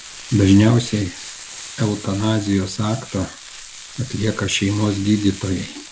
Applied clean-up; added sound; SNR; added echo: none; Frying (food); 16 dB; none.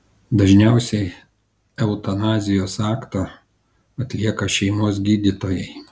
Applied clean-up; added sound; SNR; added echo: none; none; none; none.